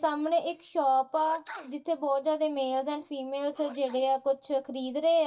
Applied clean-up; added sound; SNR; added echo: neural mask model DeepFilterNet 3.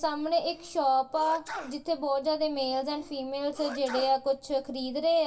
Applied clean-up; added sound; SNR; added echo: none; Sneeze; 16 dB; reverberation time 0.2 s.